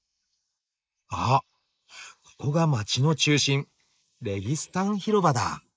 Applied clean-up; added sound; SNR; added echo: neural mask model Resemble Enhance denoiser.